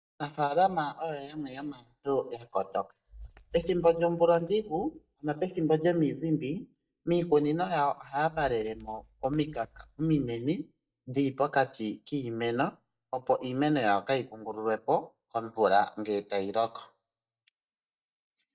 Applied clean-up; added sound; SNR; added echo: neural mask model DeepFilterNet 3.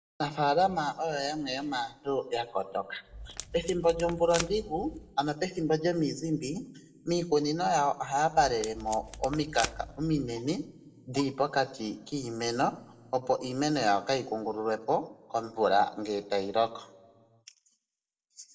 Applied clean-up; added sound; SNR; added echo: none; Packing tape, duct tape; 11 dB; reverberation time 0.4 s.